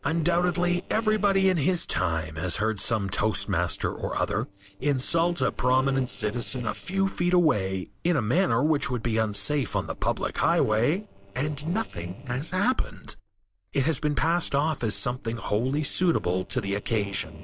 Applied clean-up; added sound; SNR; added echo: neural separator model SepFormer DNS4.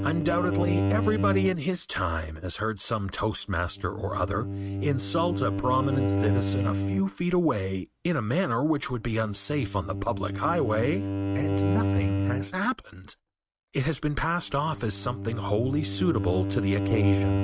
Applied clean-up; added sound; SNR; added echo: neural mask model RNNoise.